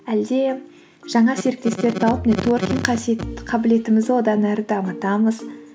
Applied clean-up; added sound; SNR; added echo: none; none; none; none.